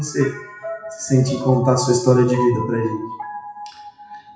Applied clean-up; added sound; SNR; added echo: classical method WPE with log-MMSE.